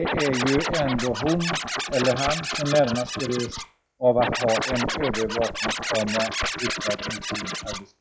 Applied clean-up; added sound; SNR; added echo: classical method log-MMSE.